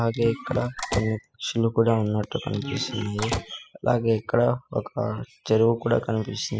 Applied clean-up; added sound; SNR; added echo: classical method spectral subtraction.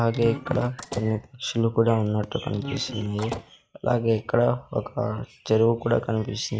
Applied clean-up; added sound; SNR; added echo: neural mask model RNNoise.